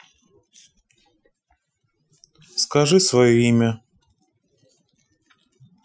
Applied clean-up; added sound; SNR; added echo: classical method Wiener filter.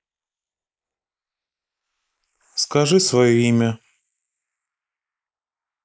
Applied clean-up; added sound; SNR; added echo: neural mask model Resemble Enhance denoiser.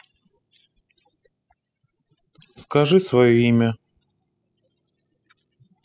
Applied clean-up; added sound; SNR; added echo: classical method spectral subtraction.